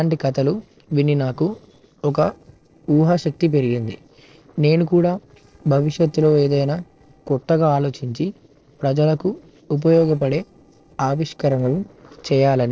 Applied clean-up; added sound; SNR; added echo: neural separator model SepFormer DNS4.